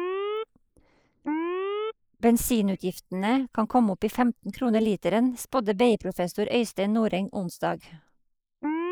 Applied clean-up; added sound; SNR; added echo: neural mask model Resemble Enhance denoiser.